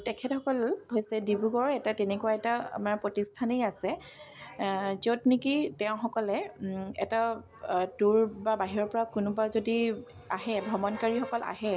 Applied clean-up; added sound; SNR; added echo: none; none; none; none.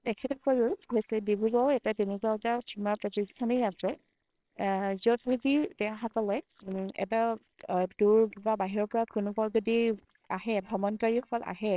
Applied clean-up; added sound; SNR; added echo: neural separator model SepFormer WHAMR!.